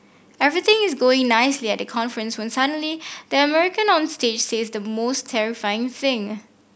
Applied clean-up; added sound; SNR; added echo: none; none; none; none.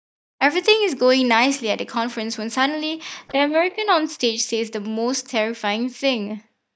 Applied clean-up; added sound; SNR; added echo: neural mask model DeepFilterNet 3.